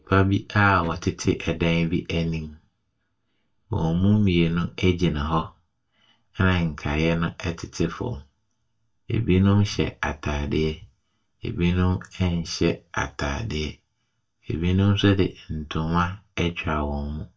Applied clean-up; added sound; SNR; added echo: neural mask model DeepFilterNet 3.